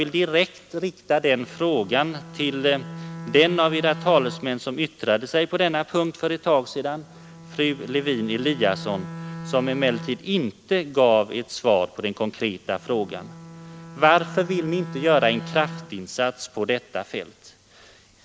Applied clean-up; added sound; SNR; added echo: none; Bowed string instrument; 15 dB; none.